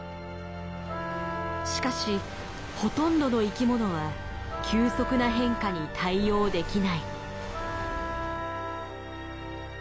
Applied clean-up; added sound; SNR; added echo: none; Wind instrument, woodwind instrument; 7 dB; none.